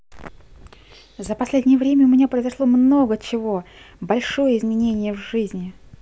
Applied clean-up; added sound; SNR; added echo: none; none; none; none.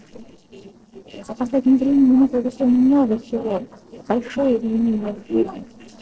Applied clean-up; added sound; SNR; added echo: neural separator model SepFormer DNS4.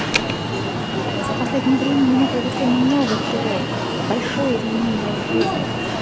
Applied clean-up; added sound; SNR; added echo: none; Alarm; 0 dB; none.